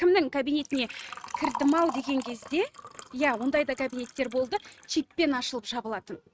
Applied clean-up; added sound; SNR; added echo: neural mask model RNNoise.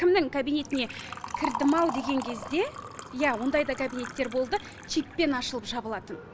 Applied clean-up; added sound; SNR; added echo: none; Liquid; 11 dB; none.